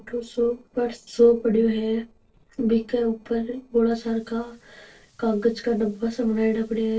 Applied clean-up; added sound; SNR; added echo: neural separator model SepFormer DNS4.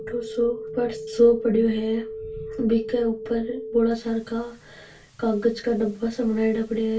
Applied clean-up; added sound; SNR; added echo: none; Telephone; 13 dB; reverberation time 0.2 s.